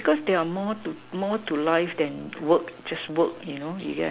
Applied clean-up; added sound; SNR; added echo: none; none; none; none.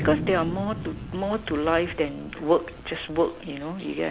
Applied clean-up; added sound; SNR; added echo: none; Thunder; 10 dB; none.